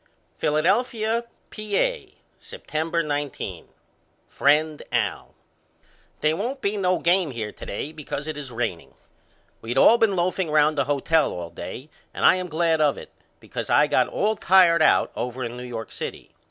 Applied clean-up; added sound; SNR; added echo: none; none; none; none.